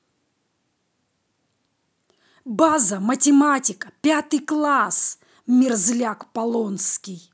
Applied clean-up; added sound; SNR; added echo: none; none; none; none.